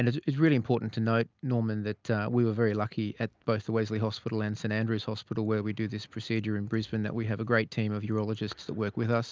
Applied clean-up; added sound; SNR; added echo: none; none; none; none.